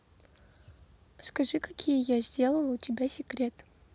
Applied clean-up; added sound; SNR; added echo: none; none; none; none.